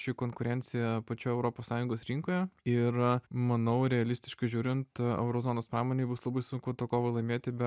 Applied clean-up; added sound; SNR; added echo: none; none; none; none.